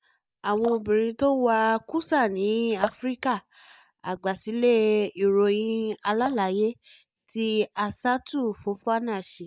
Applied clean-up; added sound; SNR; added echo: neural mask model DeepFilterNet 3.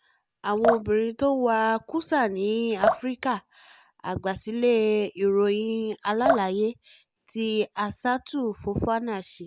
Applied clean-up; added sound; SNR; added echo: none; Drip; 5 dB; none.